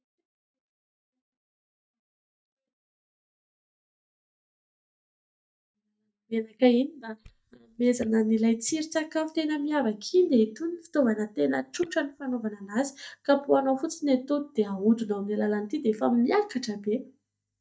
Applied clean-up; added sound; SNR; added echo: neural mask model DeepFilterNet 3.